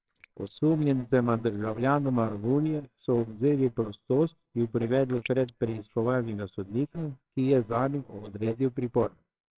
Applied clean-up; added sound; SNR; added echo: neural separator model SepFormer WHAMR!.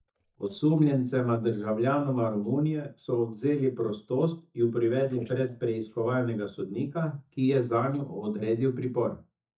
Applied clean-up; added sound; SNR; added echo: neural mask model DeepFilterNet 3.